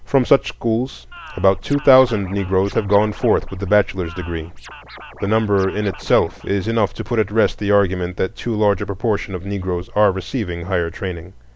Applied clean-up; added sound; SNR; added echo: none; Scratching (performance technique); 20 dB; none.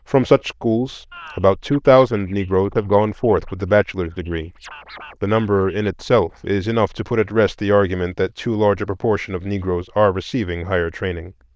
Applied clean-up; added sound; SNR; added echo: neural diffusion model UNIVERSE++.